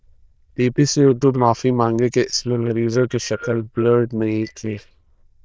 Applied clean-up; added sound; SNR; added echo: neural diffusion model UNIVERSE++.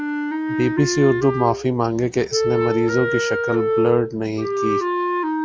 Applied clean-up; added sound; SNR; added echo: none; Wind instrument, woodwind instrument; 1 dB; none.